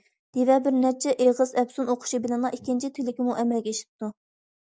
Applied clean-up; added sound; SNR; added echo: none; none; none; none.